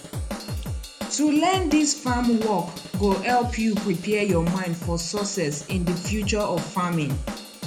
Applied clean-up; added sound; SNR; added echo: none; Drum / Drum kit; 8 dB; none.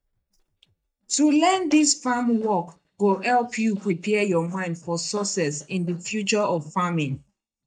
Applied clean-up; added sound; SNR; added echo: neural mask model DeepFilterNet 3.